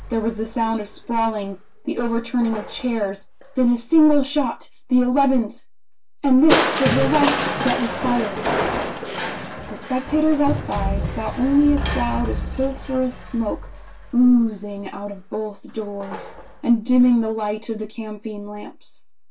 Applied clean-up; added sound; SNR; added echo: none; Crushing; 7 dB; reverberation time 0.1 s.